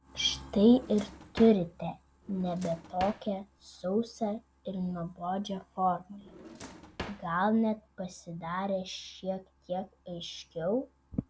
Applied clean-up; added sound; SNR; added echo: none; Drawer open or close; 15 dB; none.